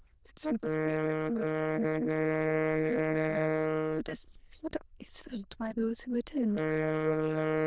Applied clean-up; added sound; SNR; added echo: neural diffusion model UNIVERSE++.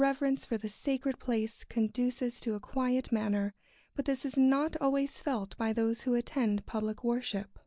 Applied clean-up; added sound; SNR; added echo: none; none; none; none.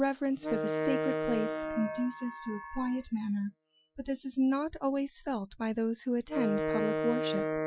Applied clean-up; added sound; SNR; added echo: classical method Wiener filter.